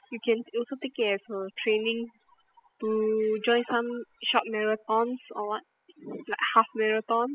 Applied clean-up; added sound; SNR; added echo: classical method spectral subtraction.